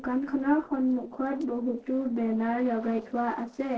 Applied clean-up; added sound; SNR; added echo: neural separator model SepFormer DNS4.